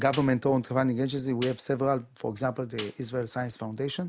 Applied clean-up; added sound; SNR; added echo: none; Snare drum; 20 dB; none.